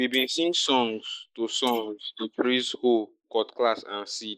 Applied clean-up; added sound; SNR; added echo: neural mask model Resemble Enhance denoiser.